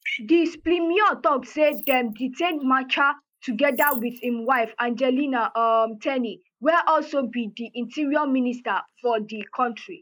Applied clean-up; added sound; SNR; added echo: neural mask model Resemble Enhance denoiser.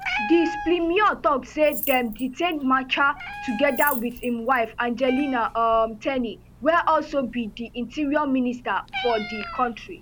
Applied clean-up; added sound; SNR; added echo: none; Meow + Rattle / Keys jangling; 12 dB; none.